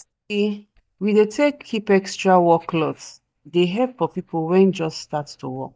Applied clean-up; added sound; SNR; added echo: neural mask model DeepFilterNet 3.